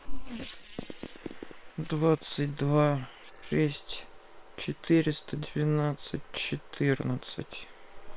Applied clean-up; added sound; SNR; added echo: neural separator model SepFormer WHAM!.